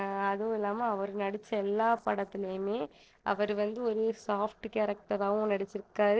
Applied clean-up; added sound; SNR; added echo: neural separator model SepFormer DNS4.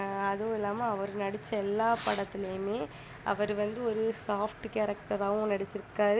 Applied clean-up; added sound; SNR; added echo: none; Fireworks; 11 dB; none.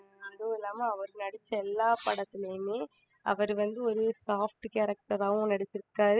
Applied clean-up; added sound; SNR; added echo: classical method spectral subtraction.